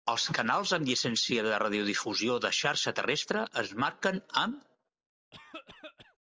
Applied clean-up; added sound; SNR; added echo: neural separator model SepFormer DNS4.